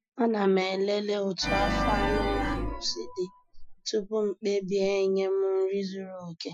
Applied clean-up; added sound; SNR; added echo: classical method Wiener filter.